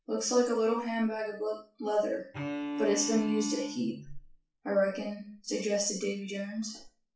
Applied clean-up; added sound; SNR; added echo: classical method WPE with log-MMSE.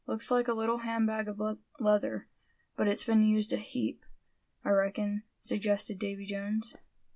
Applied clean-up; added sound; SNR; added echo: none; none; none; none.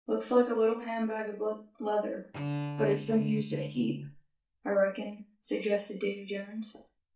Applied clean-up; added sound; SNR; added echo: neural mask model DeepFilterNet 3.